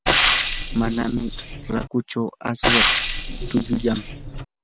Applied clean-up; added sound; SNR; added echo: none; Frying (food); -3 dB; none.